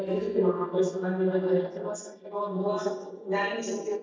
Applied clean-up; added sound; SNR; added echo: neural mask model DeepFilterNet 3.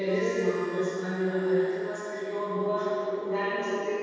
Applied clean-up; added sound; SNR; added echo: none; Harmonica; 18 dB; reverberation time 2.2 s.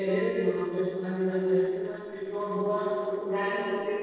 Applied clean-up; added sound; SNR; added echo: neural separator model SepFormer DNS4.